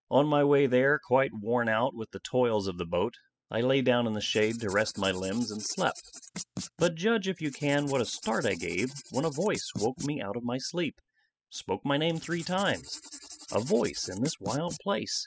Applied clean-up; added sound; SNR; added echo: classical method spectral subtraction.